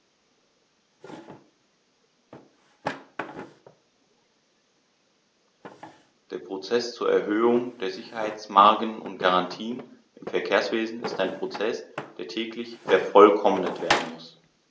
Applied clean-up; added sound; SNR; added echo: none; Drawer open or close; 12 dB; none.